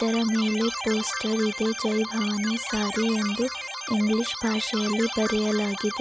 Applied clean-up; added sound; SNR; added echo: none; Keyboard (musical); 7 dB; none.